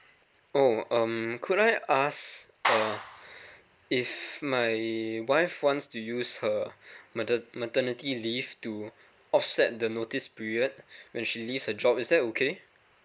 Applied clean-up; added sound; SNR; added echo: none; Clapping; 3 dB; none.